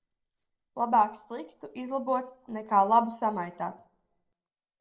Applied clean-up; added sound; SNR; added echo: neural separator model SepFormer DNS4.